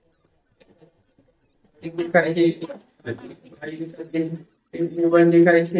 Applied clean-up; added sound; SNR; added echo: neural mask model DeepFilterNet 3.